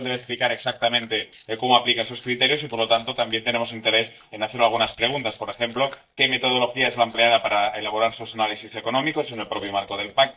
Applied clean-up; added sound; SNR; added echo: neural mask model DeepFilterNet 3.